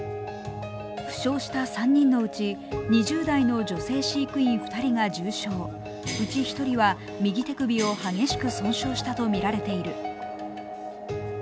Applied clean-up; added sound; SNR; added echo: none; Bell; 12 dB; none.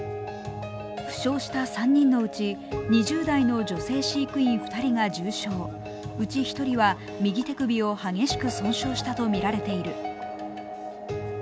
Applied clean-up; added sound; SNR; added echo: none; none; none; none.